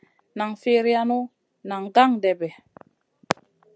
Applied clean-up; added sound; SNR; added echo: none; none; none; none.